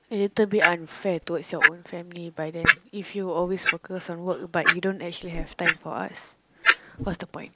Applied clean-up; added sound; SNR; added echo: neural mask model Resemble Enhance denoiser.